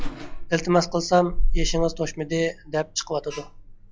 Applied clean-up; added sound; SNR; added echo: classical method log-MMSE.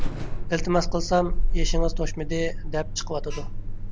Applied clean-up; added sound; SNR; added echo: none; Alarm; -4 dB; none.